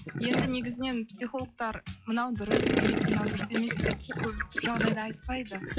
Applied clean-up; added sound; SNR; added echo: classical method log-MMSE.